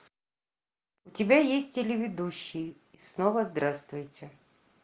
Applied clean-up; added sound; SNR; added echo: none; none; none; none.